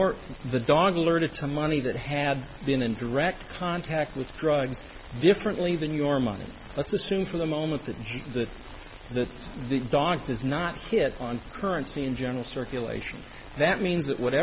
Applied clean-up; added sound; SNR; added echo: none; none; none; none.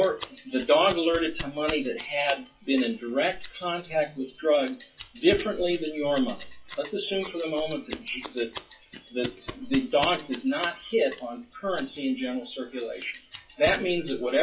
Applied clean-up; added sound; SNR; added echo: classical method WPE with log-MMSE.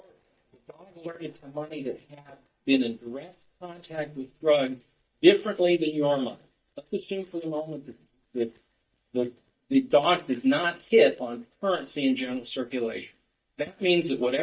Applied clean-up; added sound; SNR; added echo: neural mask model DeepFilterNet 3.